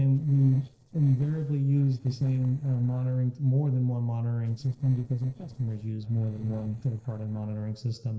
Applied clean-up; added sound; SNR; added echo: neural separator model SepFormer DNS4.